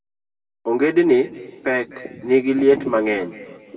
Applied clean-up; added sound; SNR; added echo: none; none; none; reverberation time 1.7 s.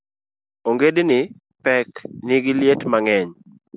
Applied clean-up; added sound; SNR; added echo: none; none; none; none.